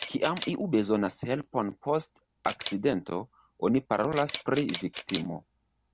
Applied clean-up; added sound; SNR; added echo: none; Camera; 14 dB; none.